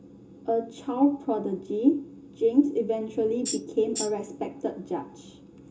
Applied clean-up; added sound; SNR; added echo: none; Tambourine; 7 dB; reverberation time 0.2 s.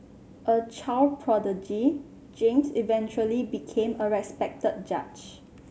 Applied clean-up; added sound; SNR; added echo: none; none; none; none.